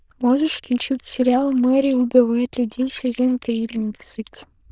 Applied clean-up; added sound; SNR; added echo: neural diffusion model UNIVERSE++.